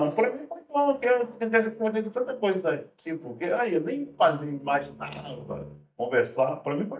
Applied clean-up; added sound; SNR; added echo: neural mask model DeepFilterNet 3.